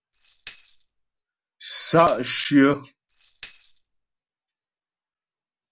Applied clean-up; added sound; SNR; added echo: none; Tambourine; 9 dB; none.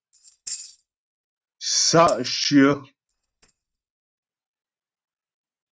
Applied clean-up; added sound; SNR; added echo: neural mask model RNNoise.